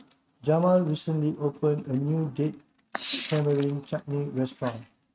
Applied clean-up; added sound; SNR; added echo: neural mask model RNNoise.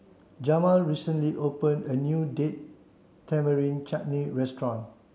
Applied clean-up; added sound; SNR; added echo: none; none; none; none.